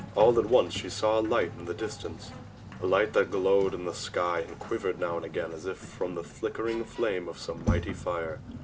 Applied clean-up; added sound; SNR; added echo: none; Sliding door; 10 dB; none.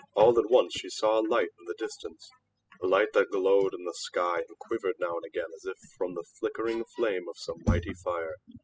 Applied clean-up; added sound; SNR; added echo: classical method spectral subtraction.